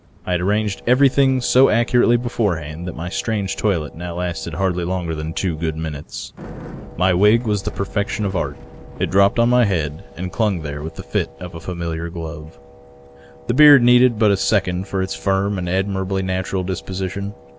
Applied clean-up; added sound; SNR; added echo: none; Bicycle + Wind instrument, woodwind instrument; 20 dB; none.